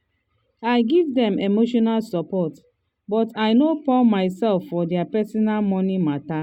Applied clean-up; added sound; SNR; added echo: none; none; none; none.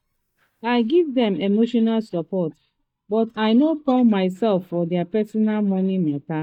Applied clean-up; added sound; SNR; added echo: neural mask model DeepFilterNet 3.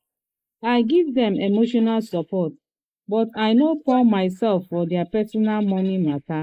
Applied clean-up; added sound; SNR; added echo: neural mask model Resemble Enhance denoiser.